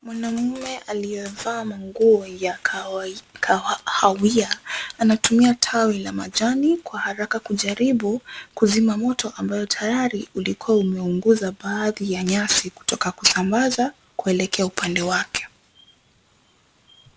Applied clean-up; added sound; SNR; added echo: none; none; none; none.